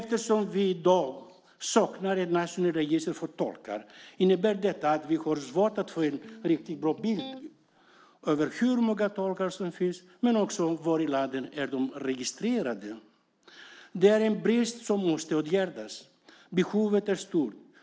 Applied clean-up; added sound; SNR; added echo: none; Electric guitar; 18 dB; none.